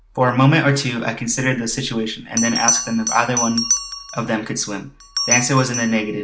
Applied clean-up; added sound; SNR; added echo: none; Bell; 6 dB; none.